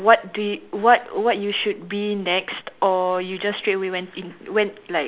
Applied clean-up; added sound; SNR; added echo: none; none; none; none.